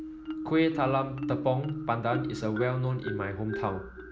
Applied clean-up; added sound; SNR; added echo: none; Marimba, xylophone; 7 dB; none.